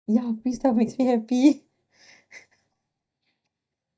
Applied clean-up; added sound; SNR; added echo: neural mask model DeepFilterNet 3.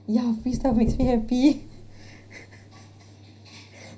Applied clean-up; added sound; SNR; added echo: none; Knock / Wood; 7 dB; reverberation time 0.5 s.